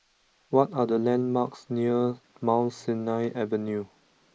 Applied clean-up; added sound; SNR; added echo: neural mask model Resemble Enhance denoiser.